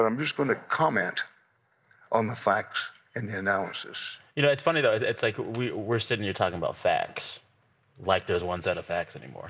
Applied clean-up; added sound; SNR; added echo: none; none; none; none.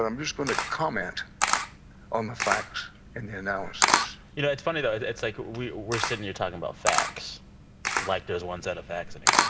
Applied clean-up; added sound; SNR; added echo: none; Camera; -1 dB; none.